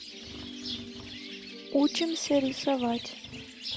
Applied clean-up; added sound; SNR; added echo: none; Bird; 10 dB; none.